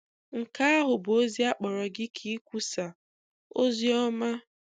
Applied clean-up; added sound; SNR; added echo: none; none; none; none.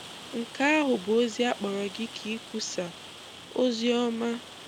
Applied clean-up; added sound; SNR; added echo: none; Rain; 15 dB; none.